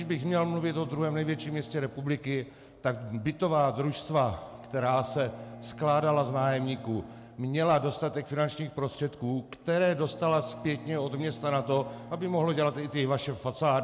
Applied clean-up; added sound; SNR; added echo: none; Bowed string instrument; 19 dB; none.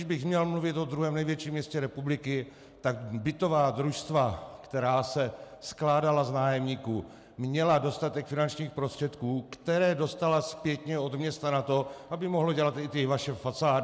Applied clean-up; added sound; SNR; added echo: none; none; none; none.